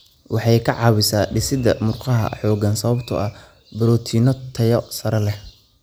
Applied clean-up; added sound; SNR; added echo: none; none; none; none.